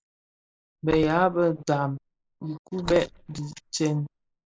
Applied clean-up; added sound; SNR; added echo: neural mask model Resemble Enhance denoiser.